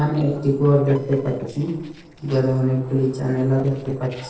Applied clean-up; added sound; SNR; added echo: neural separator model SepFormer DNS4.